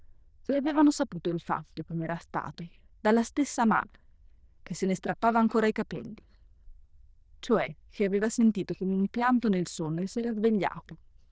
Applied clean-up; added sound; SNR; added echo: neural diffusion model UNIVERSE++.